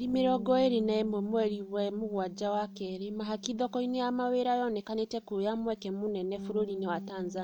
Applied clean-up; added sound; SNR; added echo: none; Bass guitar; 13 dB; none.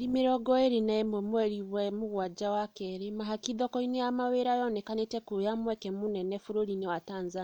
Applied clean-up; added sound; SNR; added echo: none; none; none; none.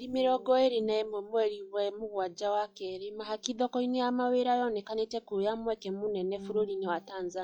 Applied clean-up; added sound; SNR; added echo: classical method log-MMSE.